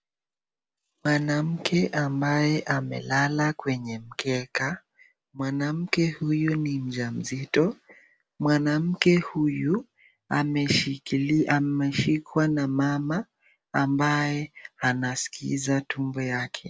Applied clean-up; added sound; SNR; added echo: none; none; none; none.